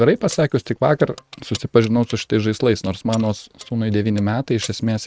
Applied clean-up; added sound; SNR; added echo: neural mask model RNNoise.